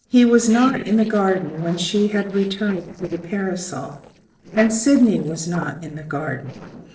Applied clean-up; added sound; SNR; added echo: neural separator model SepFormer DNS4.